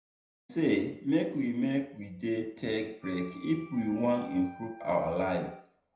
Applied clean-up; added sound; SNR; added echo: none; Wind instrument, woodwind instrument; 18 dB; reverberation time 0.4 s.